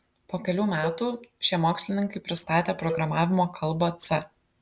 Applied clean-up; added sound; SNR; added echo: none; Cowbell; 13 dB; none.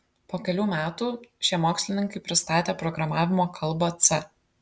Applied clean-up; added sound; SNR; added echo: none; none; none; none.